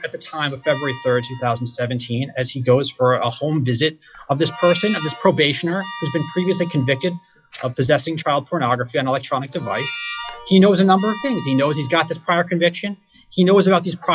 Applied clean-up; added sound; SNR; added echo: classical method log-MMSE.